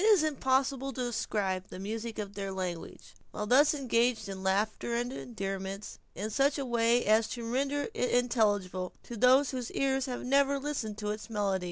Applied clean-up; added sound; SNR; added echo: none; none; none; none.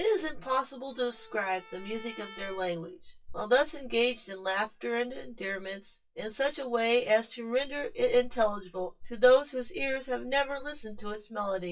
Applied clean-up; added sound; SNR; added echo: classical method WPE with log-MMSE.